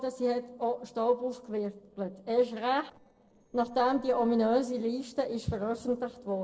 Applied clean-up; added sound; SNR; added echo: neural separator model SepFormer DNS4.